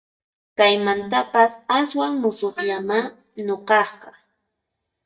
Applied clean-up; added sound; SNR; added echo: neural mask model DeepFilterNet 3.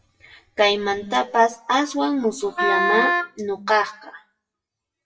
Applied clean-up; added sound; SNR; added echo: classical method WPE with log-MMSE.